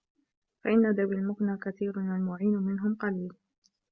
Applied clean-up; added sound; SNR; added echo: none; none; none; none.